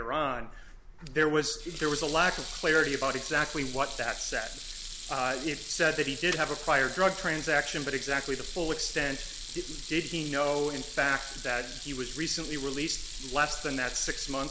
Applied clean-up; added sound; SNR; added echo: none; Sink (filling or washing) / Water tap, faucet; 11 dB; none.